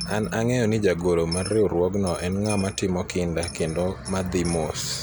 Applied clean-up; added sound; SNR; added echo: none; Coin (dropping); 17 dB; none.